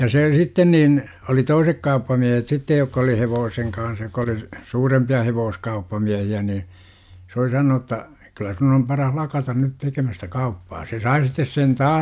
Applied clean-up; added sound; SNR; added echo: none; none; none; none.